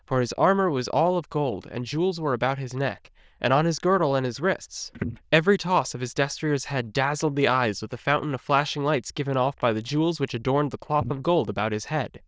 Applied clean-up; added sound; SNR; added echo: neural diffusion model UNIVERSE++.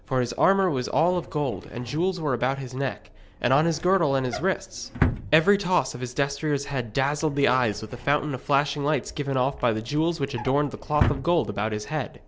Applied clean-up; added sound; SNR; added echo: none; Drawer open or close; 11 dB; none.